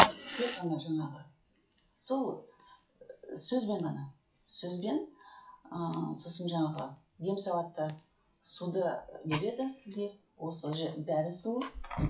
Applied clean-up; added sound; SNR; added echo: classical method WPE with log-MMSE.